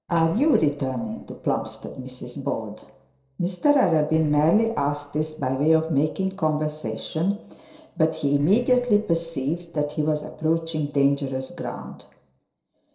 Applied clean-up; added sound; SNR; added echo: neural separator model SepFormer DNS4.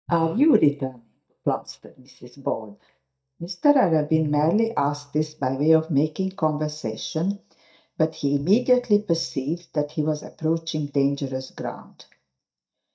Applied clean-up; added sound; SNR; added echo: neural mask model DeepFilterNet 3.